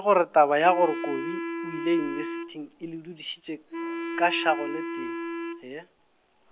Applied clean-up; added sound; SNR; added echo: none; Wind instrument, woodwind instrument; 7 dB; none.